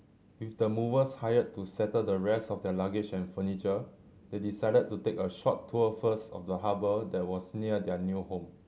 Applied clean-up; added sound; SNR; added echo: none; none; none; none.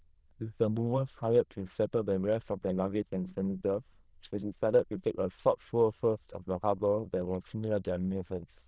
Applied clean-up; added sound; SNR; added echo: neural diffusion model UNIVERSE++.